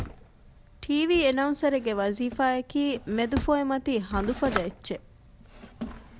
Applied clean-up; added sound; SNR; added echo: none; Drawer open or close; 12 dB; none.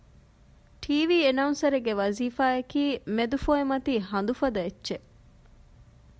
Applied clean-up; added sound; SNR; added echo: none; none; none; none.